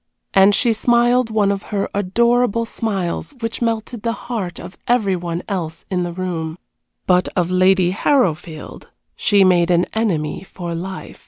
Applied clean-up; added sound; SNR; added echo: none; none; none; none.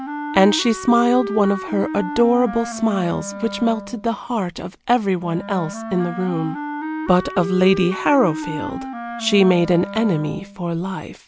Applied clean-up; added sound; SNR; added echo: none; Wind instrument, woodwind instrument; 10 dB; none.